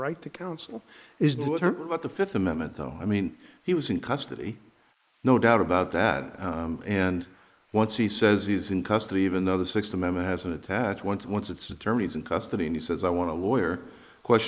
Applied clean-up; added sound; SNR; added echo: neural mask model Resemble Enhance denoiser.